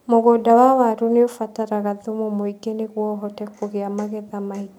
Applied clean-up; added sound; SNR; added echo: none; none; none; none.